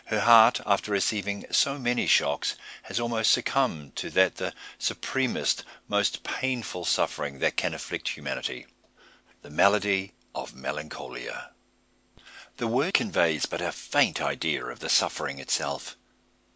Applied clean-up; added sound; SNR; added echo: none; none; none; none.